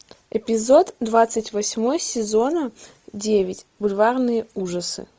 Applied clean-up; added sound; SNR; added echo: none; none; none; none.